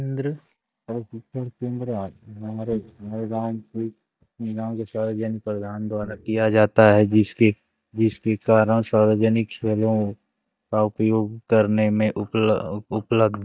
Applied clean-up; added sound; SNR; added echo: neural mask model DeepFilterNet 3.